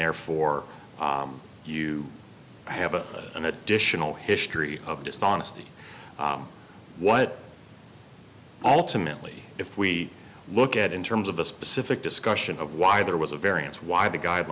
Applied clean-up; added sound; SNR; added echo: none; none; none; none.